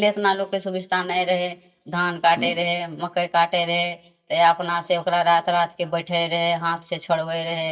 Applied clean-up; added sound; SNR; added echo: neural mask model DeepFilterNet 3.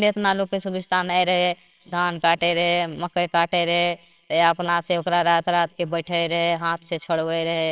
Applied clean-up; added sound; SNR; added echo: neural separator model SepFormer WHAMR!.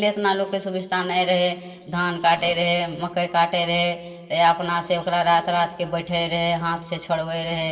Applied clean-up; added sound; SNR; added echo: neural separator model SepFormer DNS4.